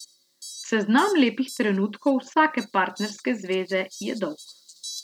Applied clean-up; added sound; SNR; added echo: none; Fowl; 19 dB; none.